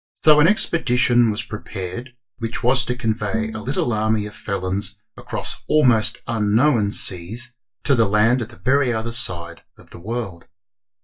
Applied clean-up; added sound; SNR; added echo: neural mask model DeepFilterNet 3.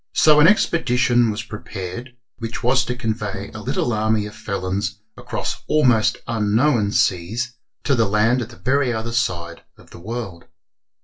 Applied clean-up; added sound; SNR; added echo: neural separator model SepFormer DNS4.